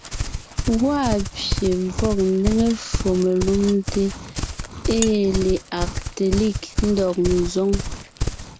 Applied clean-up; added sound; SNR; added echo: none; Livestock, farm animals, working animals; 5 dB; none.